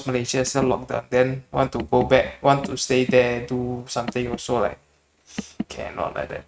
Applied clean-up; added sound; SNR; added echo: neural mask model RNNoise.